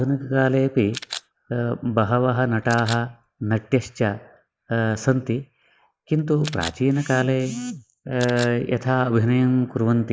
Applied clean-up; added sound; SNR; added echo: neural mask model Resemble Enhance denoiser.